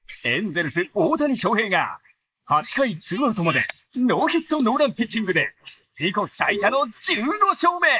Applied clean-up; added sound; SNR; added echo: neural mask model Resemble Enhance denoiser.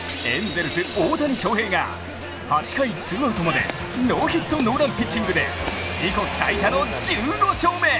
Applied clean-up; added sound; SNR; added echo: none; Brass instrument; 15 dB; none.